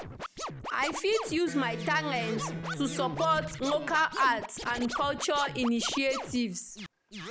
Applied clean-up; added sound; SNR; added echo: none; Scratching (performance technique) + Electric guitar; 8 dB; none.